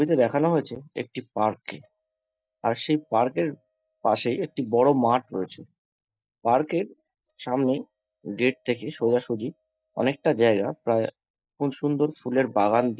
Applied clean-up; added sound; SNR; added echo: neural mask model DeepFilterNet 3.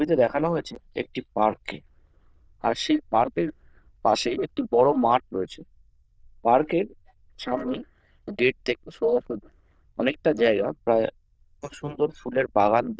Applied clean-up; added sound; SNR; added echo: neural diffusion model UNIVERSE++.